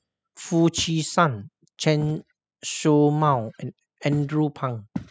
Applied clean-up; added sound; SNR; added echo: classical method spectral subtraction.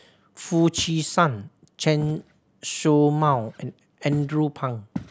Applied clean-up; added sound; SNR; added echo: none; Walk, footsteps; 19 dB; none.